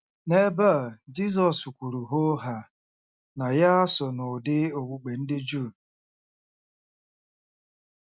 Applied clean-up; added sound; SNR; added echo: none; none; none; none.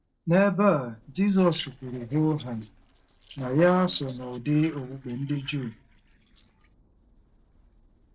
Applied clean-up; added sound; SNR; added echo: neural separator model SepFormer DNS4.